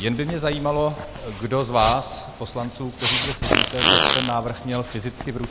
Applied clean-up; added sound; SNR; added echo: none; Fart; 1 dB; none.